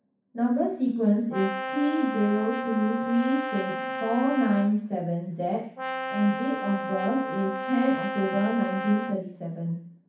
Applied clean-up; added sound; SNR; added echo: none; Brass instrument; 6 dB; reverberation time 0.6 s.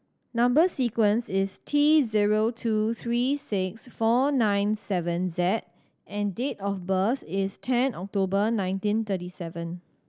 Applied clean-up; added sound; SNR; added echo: none; none; none; none.